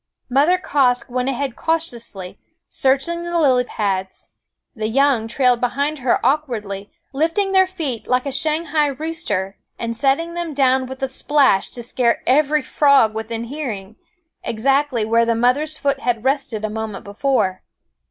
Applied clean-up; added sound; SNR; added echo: none; none; none; none.